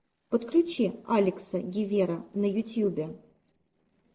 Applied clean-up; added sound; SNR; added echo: neural separator model SepFormer DNS4.